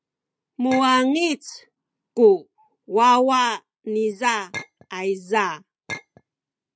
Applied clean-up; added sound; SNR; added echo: none; Chink, clink; 15 dB; none.